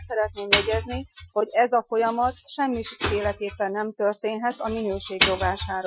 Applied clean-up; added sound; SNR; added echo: classical method Wiener filter.